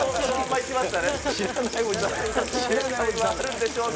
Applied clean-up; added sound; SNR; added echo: none; Sink (filling or washing) / Water tap, faucet; 10 dB; none.